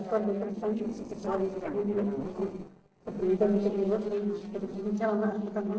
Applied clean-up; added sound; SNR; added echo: neural separator model SepFormer DNS4.